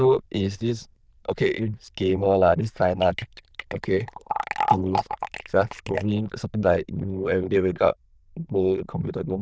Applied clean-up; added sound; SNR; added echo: neural diffusion model UNIVERSE++.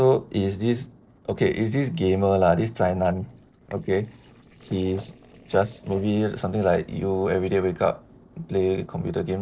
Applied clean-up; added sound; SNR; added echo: neural separator model SepFormer DNS4.